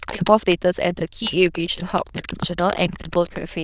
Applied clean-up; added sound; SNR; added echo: neural diffusion model UNIVERSE++.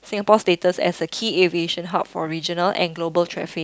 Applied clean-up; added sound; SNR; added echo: none; none; none; none.